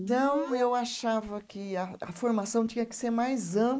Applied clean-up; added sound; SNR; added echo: neural mask model Resemble Enhance denoiser.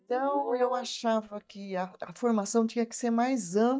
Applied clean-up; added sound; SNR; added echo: neural mask model DeepFilterNet 3.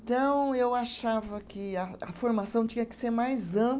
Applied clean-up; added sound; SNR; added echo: none; none; none; none.